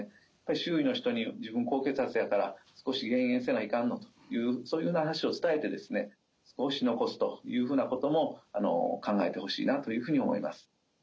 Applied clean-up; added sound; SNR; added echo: none; none; none; none.